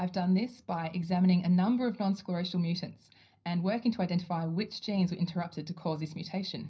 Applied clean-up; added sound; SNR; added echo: none; none; none; reverberation time 0.4 s.